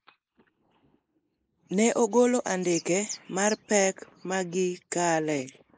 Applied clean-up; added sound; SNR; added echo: neural mask model Resemble Enhance denoiser.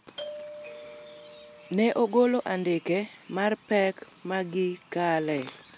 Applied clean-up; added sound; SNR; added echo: none; Doorbell; 16 dB; none.